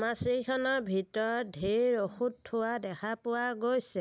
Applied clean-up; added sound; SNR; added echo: none; none; none; none.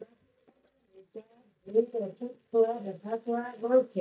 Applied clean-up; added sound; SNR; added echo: neural mask model DeepFilterNet 3.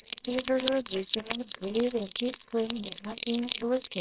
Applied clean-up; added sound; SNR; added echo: neural separator model SepFormer WHAMR!.